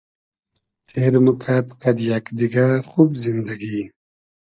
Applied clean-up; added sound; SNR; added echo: neural mask model DeepFilterNet 3.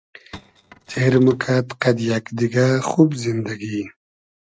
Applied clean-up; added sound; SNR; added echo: neural mask model RNNoise.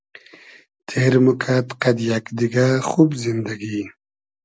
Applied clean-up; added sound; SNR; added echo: none; none; none; none.